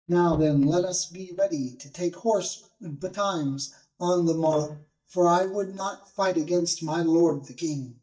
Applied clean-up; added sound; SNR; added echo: neural mask model DeepFilterNet 3.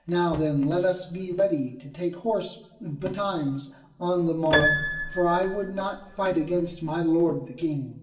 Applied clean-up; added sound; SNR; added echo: none; Piano; 4 dB; reverberation time 0.7 s.